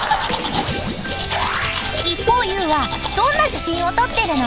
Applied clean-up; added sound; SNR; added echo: none; Domestic sounds, home sounds; 6 dB; none.